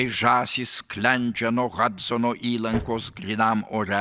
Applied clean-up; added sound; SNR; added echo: none; Drawer open or close; 18 dB; none.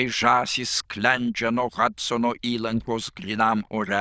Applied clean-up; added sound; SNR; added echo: neural diffusion model UNIVERSE++.